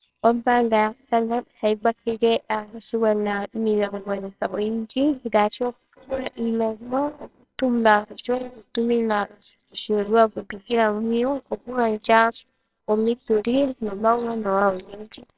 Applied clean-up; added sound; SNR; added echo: neural separator model SepFormer WHAMR!.